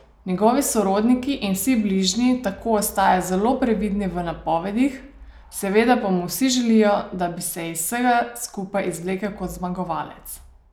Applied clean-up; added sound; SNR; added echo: none; none; none; none.